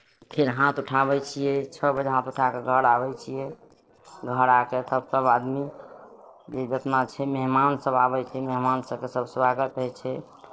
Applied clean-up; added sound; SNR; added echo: neural separator model SepFormer DNS4.